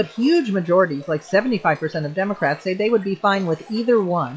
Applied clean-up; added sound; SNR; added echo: classical method log-MMSE.